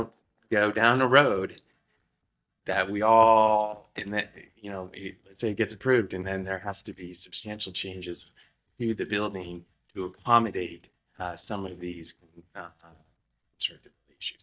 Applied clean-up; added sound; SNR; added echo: neural mask model DeepFilterNet 3.